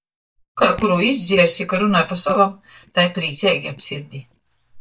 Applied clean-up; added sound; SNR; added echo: neural mask model DeepFilterNet 3.